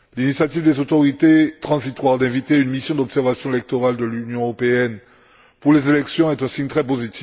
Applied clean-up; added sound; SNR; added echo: none; none; none; none.